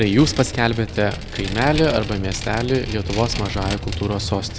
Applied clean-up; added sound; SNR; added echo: none; Vehicle; 7 dB; none.